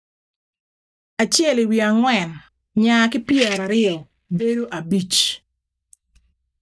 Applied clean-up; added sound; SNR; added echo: neural mask model DeepFilterNet 3.